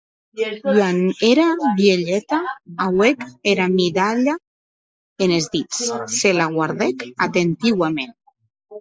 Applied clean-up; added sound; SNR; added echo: neural mask model Resemble Enhance denoiser.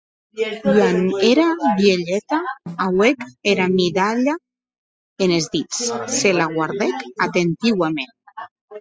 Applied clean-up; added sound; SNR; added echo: classical method spectral subtraction.